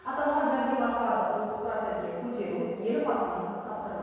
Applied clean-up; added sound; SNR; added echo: none; none; none; reverberation time 1.9 s.